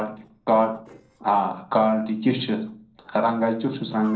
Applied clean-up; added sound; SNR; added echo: neural separator model SepFormer DNS4.